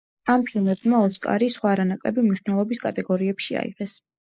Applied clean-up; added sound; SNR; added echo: neural mask model Resemble Enhance denoiser.